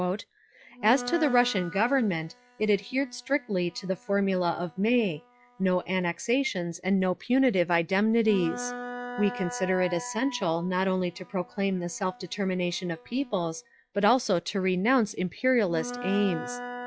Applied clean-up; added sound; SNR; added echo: classical method log-MMSE.